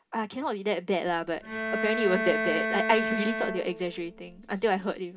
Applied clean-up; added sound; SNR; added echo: none; Bowed string instrument; 3 dB; reverberation time 0.3 s.